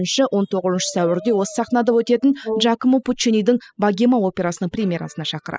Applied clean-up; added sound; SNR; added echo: classical method spectral subtraction.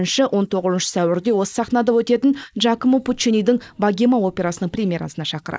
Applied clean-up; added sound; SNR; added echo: neural mask model Resemble Enhance denoiser.